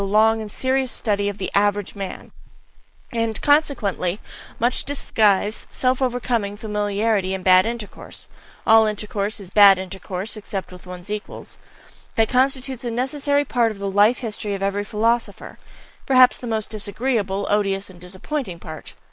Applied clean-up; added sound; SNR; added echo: neural mask model Resemble Enhance denoiser.